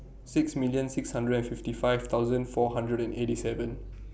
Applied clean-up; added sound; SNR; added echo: none; none; none; none.